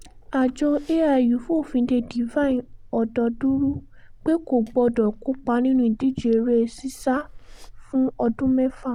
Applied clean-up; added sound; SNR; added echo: none; Liquid; 20 dB; none.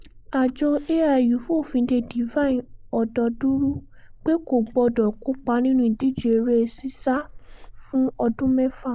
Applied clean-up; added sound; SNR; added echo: neural mask model Resemble Enhance denoiser.